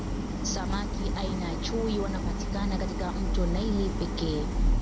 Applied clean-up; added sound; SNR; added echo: none; Idling; -5 dB; none.